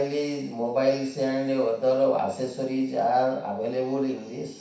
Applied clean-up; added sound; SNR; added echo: none; none; none; reverberation time 0.6 s.